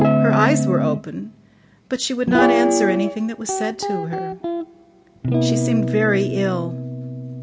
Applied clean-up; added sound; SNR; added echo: none; Guitar; -2 dB; none.